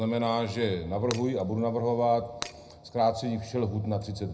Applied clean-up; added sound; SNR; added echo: none; Shatter; 14 dB; reverberation time 0.3 s.